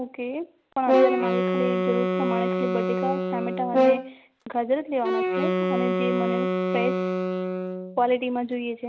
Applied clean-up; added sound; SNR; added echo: none; Wind instrument, woodwind instrument + Brass instrument; -4 dB; none.